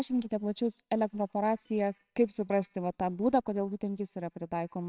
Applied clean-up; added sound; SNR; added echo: neural separator model SepFormer WHAMR!.